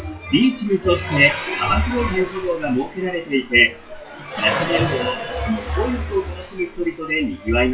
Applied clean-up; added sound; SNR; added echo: classical method WPE with log-MMSE.